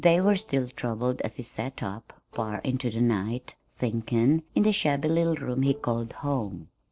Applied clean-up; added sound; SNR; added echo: neural separator model SepFormer DNS4.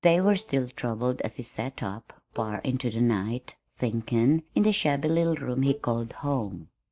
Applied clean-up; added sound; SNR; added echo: neural mask model DeepFilterNet 3.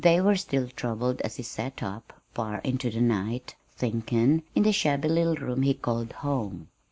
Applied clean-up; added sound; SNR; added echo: none; none; none; none.